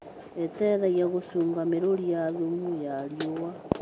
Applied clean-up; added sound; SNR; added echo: none; none; none; none.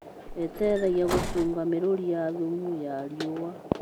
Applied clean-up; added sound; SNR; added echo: none; Bus; 6 dB; none.